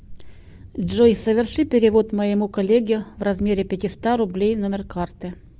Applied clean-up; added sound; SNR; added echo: none; Thunder; 19 dB; none.